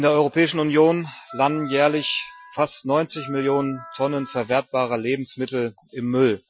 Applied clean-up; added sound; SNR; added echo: classical method Wiener filter.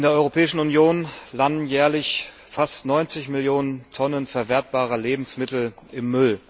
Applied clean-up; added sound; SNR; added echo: none; none; none; none.